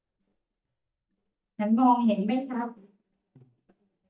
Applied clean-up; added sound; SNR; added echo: neural mask model DeepFilterNet 3.